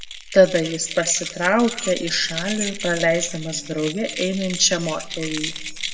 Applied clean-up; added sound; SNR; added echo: none; Keys jangling; 9 dB; reverberation time 1.3 s.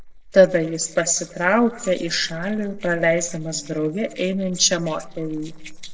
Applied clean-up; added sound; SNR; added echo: neural separator model SepFormer DNS4.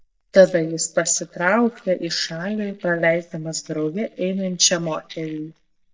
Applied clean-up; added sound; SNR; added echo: neural mask model DeepFilterNet 3.